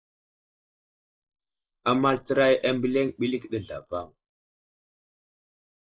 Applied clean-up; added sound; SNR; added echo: neural mask model Resemble Enhance denoiser.